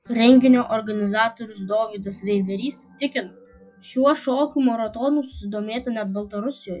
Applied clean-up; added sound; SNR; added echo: classical method log-MMSE.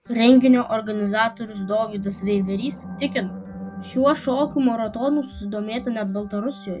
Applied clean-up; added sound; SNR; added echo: none; Organ + Animal; 15 dB; none.